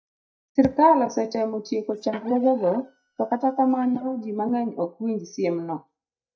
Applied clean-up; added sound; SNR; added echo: neural mask model DeepFilterNet 3.